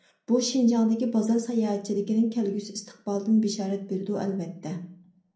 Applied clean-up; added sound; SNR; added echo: none; none; none; reverberation time 0.6 s.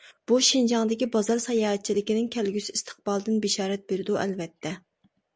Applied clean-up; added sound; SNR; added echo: none; none; none; none.